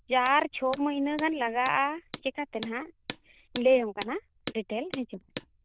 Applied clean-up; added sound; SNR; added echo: neural diffusion model UNIVERSE++.